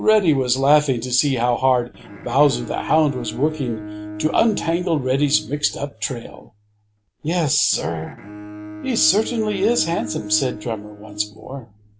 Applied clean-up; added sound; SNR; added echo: none; Bowed string instrument; 14 dB; none.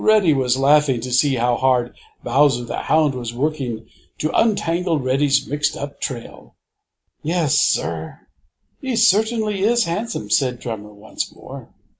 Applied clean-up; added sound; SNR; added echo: none; none; none; none.